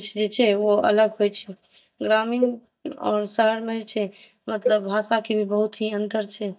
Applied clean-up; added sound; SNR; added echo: neural mask model DeepFilterNet 3.